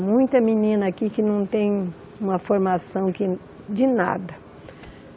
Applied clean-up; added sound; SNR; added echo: none; none; none; none.